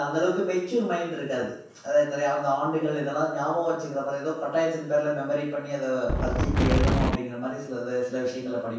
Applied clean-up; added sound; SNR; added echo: none; Wind; -4 dB; reverberation time 0.7 s.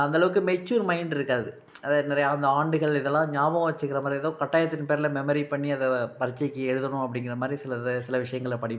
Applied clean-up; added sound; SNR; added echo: none; none; none; none.